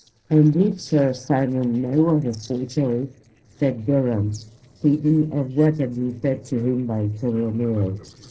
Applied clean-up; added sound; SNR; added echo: neural separator model SepFormer DNS4.